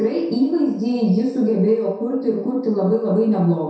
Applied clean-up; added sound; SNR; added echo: none; none; none; reverberation time 0.7 s.